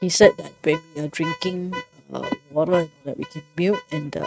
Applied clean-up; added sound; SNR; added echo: neural mask model RNNoise.